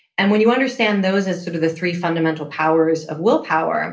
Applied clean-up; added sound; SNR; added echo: none; none; none; reverberation time 0.3 s.